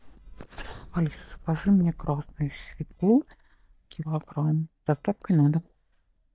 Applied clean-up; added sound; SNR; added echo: neural mask model DeepFilterNet 3.